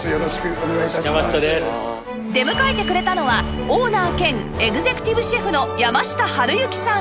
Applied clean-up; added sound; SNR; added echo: none; Wind instrument, woodwind instrument; 9 dB; none.